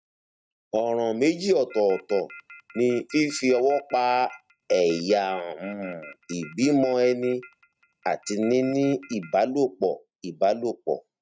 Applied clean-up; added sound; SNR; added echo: neural mask model RNNoise.